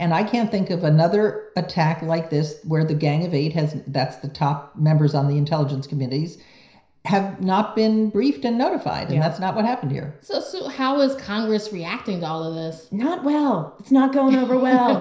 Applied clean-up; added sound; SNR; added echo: none; none; none; reverberation time 0.5 s.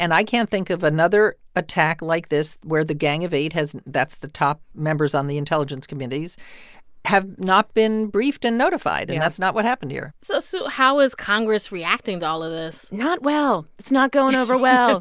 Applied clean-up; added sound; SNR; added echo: none; none; none; none.